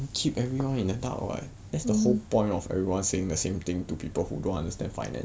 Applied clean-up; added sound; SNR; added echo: none; none; none; none.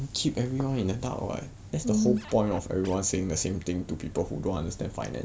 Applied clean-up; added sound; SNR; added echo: none; Scratching (performance technique); 20 dB; none.